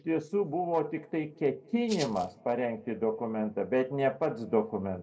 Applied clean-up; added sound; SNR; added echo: none; Rattle (instrument); 13 dB; reverberation time 0.2 s.